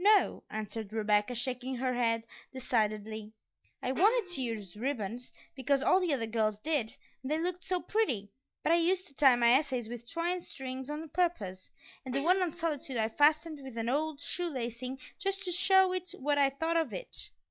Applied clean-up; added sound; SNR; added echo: neural mask model DeepFilterNet 3.